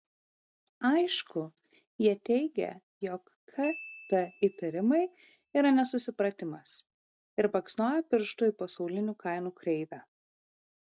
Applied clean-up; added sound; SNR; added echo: none; Glockenspiel; 19 dB; none.